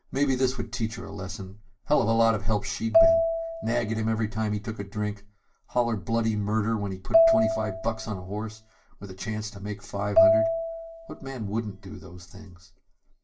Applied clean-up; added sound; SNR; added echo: none; Marimba, xylophone; -1 dB; reverberation time 0.2 s.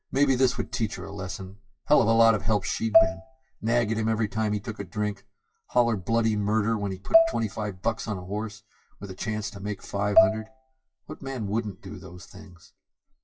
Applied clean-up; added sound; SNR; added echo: classical method WPE with log-MMSE.